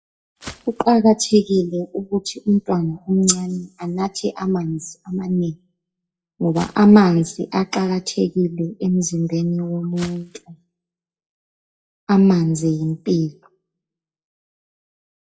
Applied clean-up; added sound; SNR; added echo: classical method WPE with log-MMSE.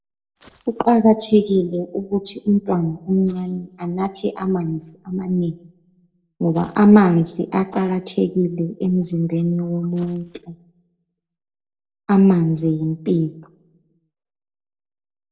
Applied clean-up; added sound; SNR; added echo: neural separator model SepFormer DNS4.